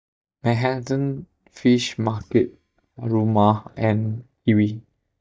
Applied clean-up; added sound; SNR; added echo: neural mask model DeepFilterNet 3.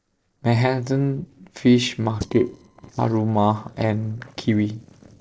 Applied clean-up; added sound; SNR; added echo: neural separator model SepFormer DNS4.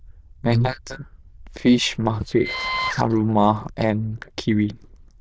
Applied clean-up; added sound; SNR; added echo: neural diffusion model UNIVERSE++.